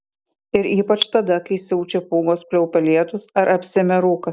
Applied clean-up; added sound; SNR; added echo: none; none; none; none.